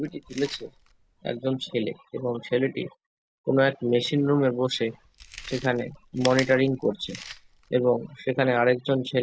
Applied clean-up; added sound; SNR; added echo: none; Chewing, mastication; 19 dB; none.